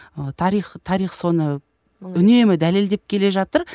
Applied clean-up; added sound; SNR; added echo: none; none; none; none.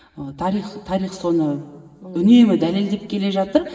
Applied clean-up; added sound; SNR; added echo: none; none; none; reverberation time 2.4 s.